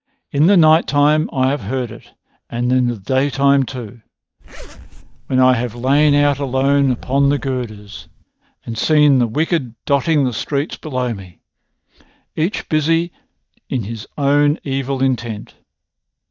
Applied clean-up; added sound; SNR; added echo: neural mask model DeepFilterNet 3.